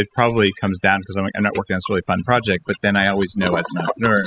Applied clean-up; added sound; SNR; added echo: classical method spectral subtraction.